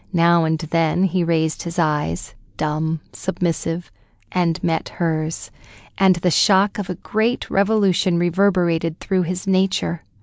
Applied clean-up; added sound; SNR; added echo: none; none; none; none.